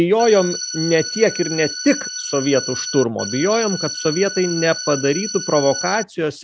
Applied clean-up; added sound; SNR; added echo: none; Organ; 9 dB; none.